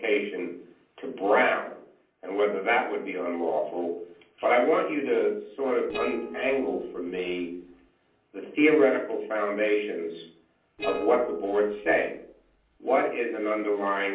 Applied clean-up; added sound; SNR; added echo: neural separator model SepFormer DNS4.